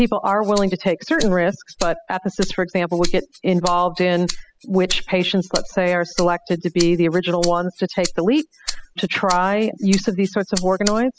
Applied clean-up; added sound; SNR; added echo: classical method spectral subtraction.